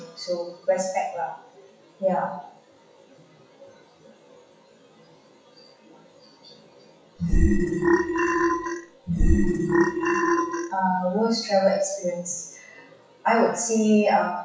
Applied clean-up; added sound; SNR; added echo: classical method WPE with log-MMSE.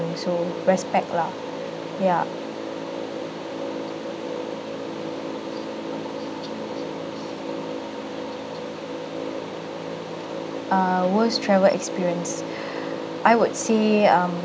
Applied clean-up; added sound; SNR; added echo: none; none; none; none.